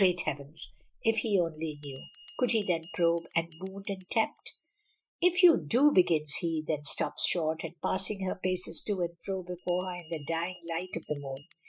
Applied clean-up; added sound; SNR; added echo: classical method spectral subtraction.